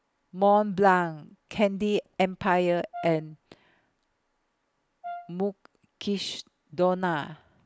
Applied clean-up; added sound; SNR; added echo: none; Brass instrument; 17 dB; none.